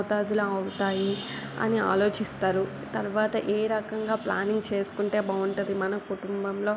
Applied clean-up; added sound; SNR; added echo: none; none; none; none.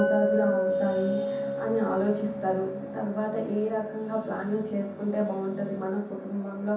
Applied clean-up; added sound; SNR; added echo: none; Chink, clink; 3 dB; reverberation time 0.7 s.